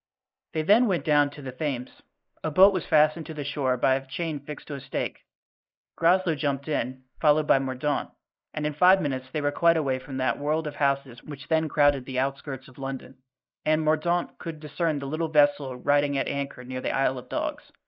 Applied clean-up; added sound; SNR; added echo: neural mask model Resemble Enhance denoiser.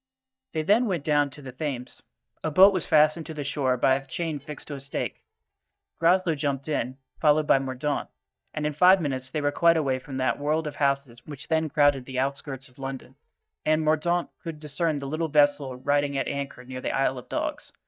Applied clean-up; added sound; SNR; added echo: neural mask model DeepFilterNet 3.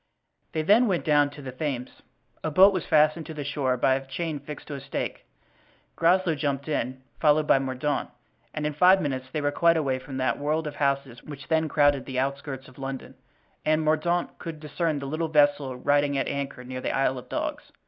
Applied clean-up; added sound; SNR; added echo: none; none; none; none.